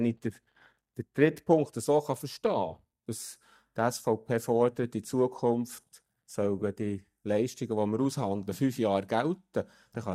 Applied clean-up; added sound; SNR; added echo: neural mask model DeepFilterNet 3.